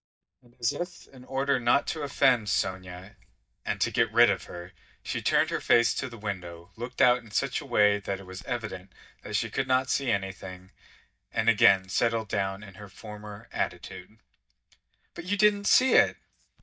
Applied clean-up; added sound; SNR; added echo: neural mask model DeepFilterNet 3.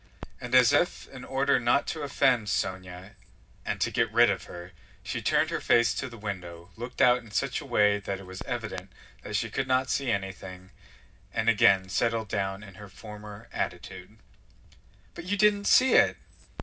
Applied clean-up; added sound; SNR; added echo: none; Crackle; 20 dB; reverberation time 0.4 s.